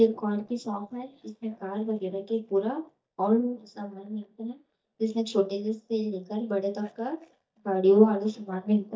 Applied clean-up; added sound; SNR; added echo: neural mask model DeepFilterNet 3.